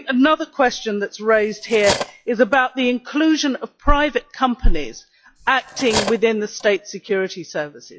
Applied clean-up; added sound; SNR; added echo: classical method log-MMSE.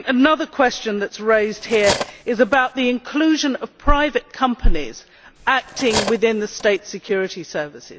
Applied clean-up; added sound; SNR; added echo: none; Cutlery, silverware; 9 dB; none.